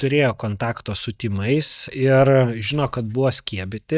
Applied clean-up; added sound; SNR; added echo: neural mask model DeepFilterNet 3.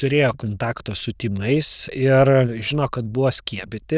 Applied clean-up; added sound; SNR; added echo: neural diffusion model UNIVERSE++.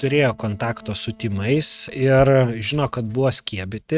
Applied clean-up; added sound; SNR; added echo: neural mask model RNNoise.